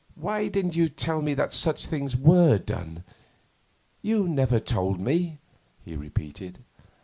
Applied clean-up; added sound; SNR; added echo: none; none; none; none.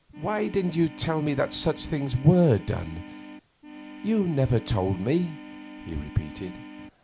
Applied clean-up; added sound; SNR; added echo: none; Organ; 16 dB; none.